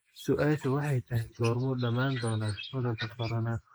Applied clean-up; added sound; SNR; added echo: neural mask model Resemble Enhance denoiser.